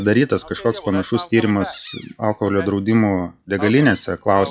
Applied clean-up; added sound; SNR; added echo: classical method log-MMSE.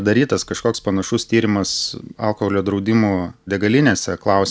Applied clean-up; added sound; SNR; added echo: none; none; none; none.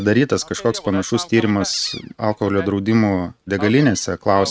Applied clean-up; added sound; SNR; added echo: neural mask model RNNoise.